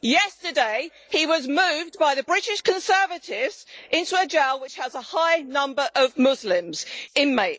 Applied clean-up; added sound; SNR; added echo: neural mask model Resemble Enhance denoiser.